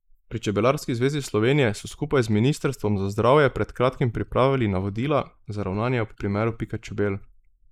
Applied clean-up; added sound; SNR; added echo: neural mask model Resemble Enhance denoiser.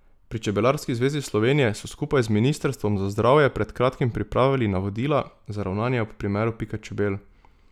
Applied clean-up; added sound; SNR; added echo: none; none; none; none.